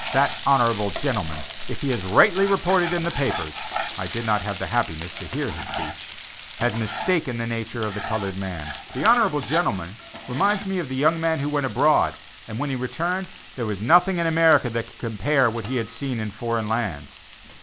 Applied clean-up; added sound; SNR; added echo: none; Frying (food); 9 dB; none.